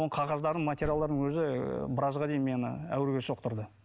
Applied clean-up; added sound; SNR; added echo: none; Slam; 16 dB; none.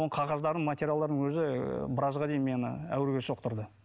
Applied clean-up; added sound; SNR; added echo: none; none; none; none.